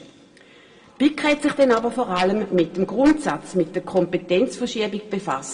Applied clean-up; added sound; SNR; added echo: none; none; none; reverberation time 0.9 s.